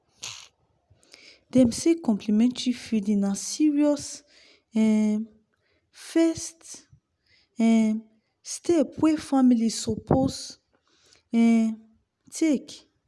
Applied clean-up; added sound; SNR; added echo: none; none; none; none.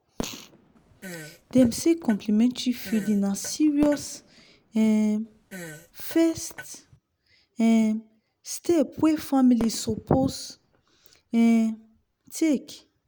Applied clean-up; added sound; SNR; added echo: none; Fart + Fireworks; 18 dB; none.